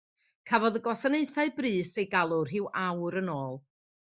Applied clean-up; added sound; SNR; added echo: neural mask model Resemble Enhance denoiser.